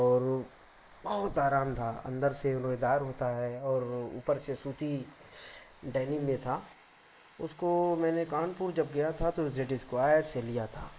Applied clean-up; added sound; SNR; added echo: neural mask model Resemble Enhance denoiser.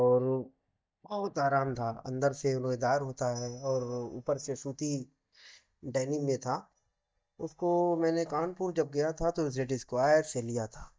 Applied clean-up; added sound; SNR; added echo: neural mask model DeepFilterNet 3.